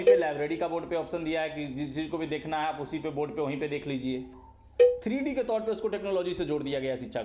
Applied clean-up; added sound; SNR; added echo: none; Cowbell; -2 dB; none.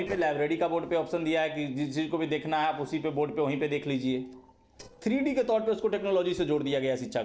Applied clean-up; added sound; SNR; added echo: neural separator model SepFormer DNS4.